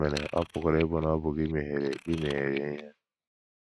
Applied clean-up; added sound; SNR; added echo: neural mask model RNNoise.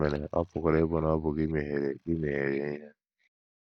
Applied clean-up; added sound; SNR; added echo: neural mask model DeepFilterNet 3.